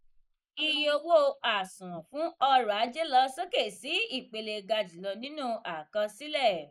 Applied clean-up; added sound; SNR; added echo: neural mask model Resemble Enhance denoiser.